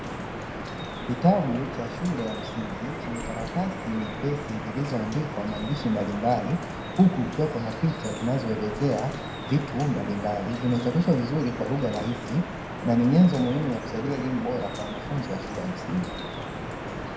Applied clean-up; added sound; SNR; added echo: none; Drip; 7 dB; reverberation time 0.7 s.